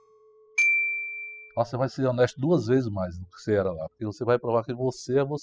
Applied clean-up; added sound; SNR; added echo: classical method spectral subtraction.